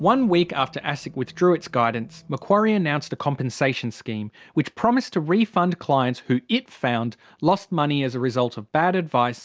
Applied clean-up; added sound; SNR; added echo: none; none; none; none.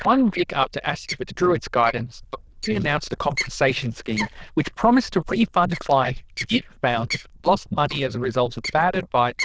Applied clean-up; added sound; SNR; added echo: neural diffusion model UNIVERSE++.